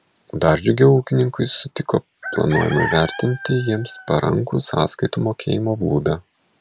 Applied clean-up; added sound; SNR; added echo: none; Chicken, rooster; 10 dB; none.